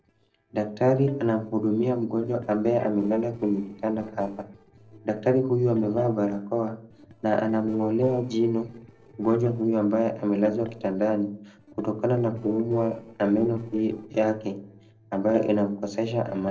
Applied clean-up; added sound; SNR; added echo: neural separator model SepFormer DNS4.